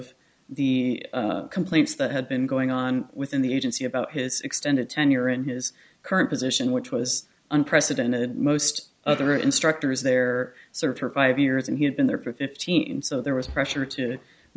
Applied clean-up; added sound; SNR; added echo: none; none; none; none.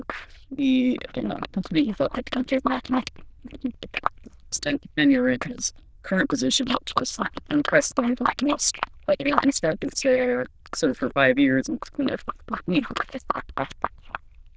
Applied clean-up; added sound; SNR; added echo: neural diffusion model UNIVERSE++.